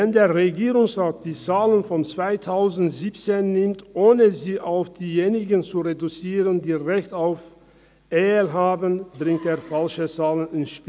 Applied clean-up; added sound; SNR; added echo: none; none; none; none.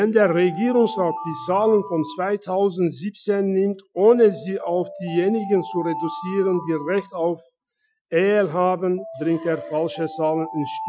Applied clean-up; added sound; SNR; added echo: classical method Wiener filter.